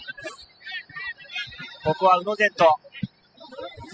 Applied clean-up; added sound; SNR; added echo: classical method spectral subtraction.